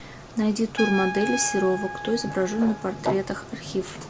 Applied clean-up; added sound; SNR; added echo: none; Trumpet; 9 dB; none.